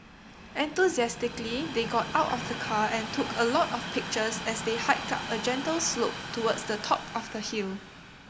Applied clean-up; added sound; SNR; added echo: none; Train; 8 dB; none.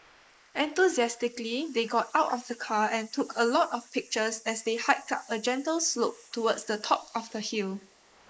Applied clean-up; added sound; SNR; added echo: neural mask model Resemble Enhance denoiser.